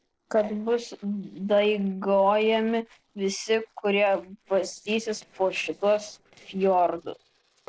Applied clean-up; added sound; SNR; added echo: neural separator model SepFormer DNS4.